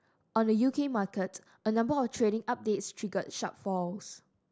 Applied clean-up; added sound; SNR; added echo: none; none; none; none.